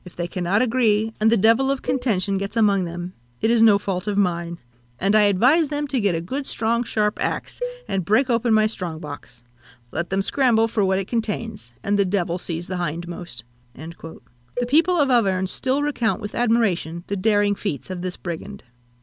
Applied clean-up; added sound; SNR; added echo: none; Cowbell; 13 dB; none.